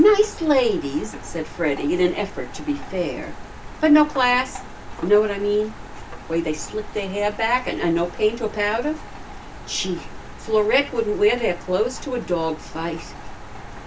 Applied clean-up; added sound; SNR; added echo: none; Rain; 12 dB; none.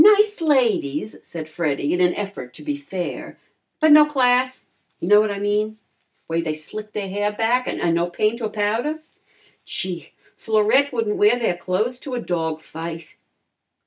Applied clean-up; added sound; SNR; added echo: none; none; none; none.